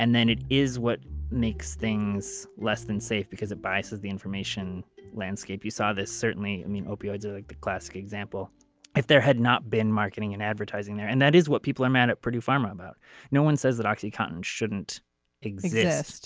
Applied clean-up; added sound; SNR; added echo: none; none; none; none.